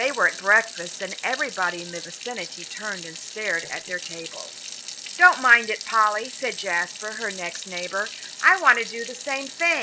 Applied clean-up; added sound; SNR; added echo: none; Sink (filling or washing) / Water tap, faucet; 12 dB; none.